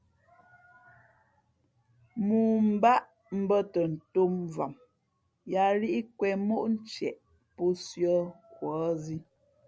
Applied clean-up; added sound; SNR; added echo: none; none; none; none.